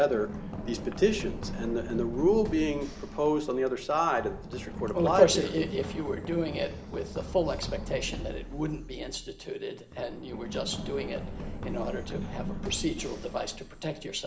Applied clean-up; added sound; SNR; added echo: none; Run; 8 dB; reverberation time 1.4 s.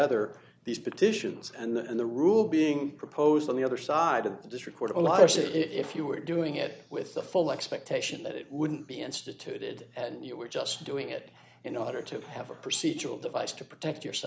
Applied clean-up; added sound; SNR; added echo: none; none; none; none.